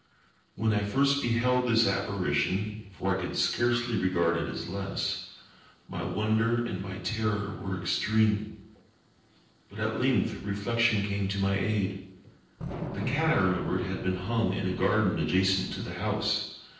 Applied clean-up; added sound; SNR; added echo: neural separator model SepFormer DNS4.